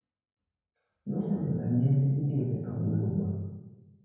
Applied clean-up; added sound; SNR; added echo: none; none; none; reverberation time 1.0 s.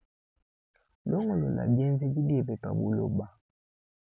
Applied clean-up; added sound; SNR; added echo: none; none; none; none.